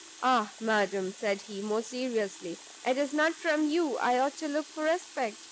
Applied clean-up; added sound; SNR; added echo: none; Water tap, faucet; 18 dB; none.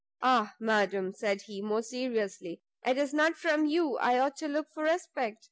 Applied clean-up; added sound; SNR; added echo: none; none; none; none.